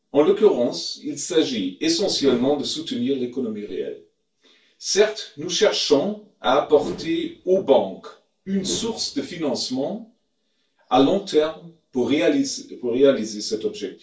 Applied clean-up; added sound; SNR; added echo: neural separator model SepFormer DNS4.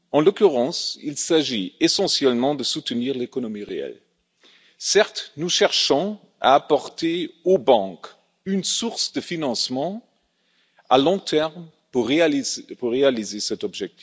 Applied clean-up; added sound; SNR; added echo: none; none; none; none.